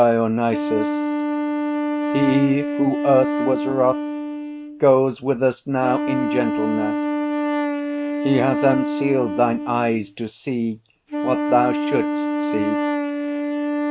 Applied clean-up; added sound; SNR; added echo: neural mask model RNNoise.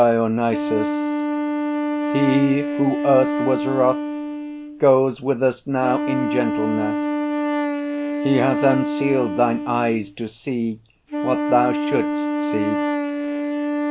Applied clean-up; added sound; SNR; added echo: none; Wind instrument, woodwind instrument; 2 dB; none.